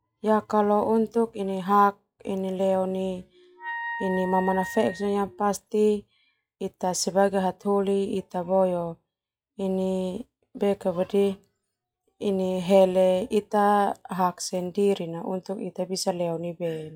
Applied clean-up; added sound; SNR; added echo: classical method log-MMSE.